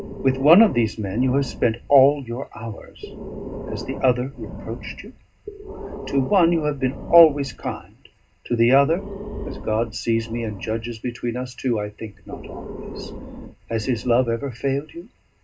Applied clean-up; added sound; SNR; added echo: none; Breathing; 12 dB; reverberation time 0.2 s.